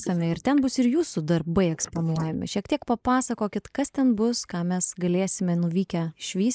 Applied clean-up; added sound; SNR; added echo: neural mask model Resemble Enhance denoiser.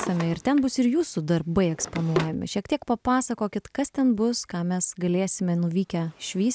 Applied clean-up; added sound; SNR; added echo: none; Drawer open or close; 14 dB; none.